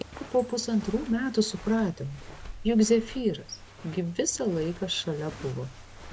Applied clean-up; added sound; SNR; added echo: none; Walk, footsteps; 15 dB; none.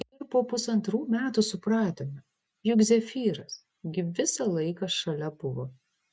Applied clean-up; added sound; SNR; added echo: none; none; none; none.